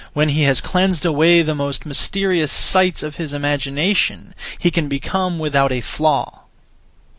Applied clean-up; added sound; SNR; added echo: none; none; none; none.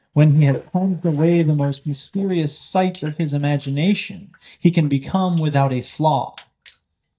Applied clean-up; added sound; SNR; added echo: neural mask model DeepFilterNet 3.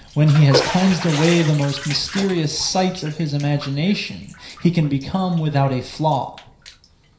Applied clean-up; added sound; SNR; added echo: none; Bathtub (filling or washing); 11 dB; reverberation time 0.5 s.